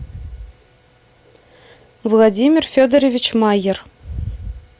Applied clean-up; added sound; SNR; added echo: none; none; none; none.